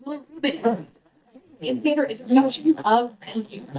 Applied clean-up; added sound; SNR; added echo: neural mask model DeepFilterNet 3.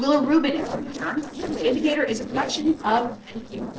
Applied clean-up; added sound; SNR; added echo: neural separator model SepFormer DNS4.